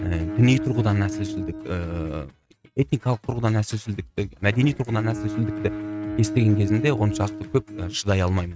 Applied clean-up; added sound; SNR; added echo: neural mask model RNNoise.